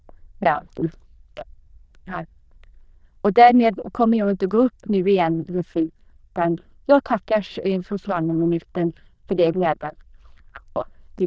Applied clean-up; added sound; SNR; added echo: neural diffusion model UNIVERSE++.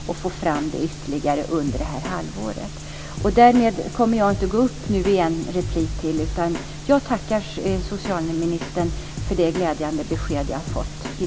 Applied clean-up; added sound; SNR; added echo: none; Drum kit; 11 dB; none.